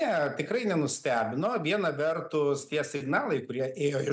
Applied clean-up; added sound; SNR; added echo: none; none; none; none.